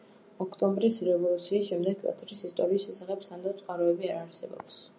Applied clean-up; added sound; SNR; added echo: none; none; none; none.